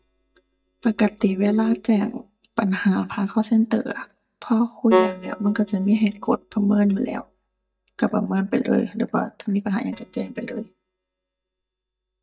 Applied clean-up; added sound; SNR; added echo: neural mask model DeepFilterNet 3.